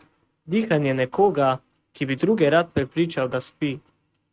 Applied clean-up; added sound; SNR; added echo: neural mask model RNNoise.